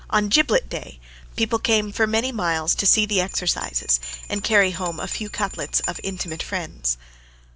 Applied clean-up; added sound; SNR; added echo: none; Bell; 14 dB; none.